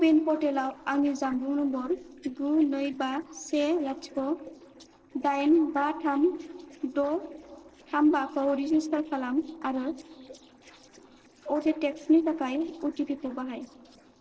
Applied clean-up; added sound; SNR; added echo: neural separator model SepFormer DNS4.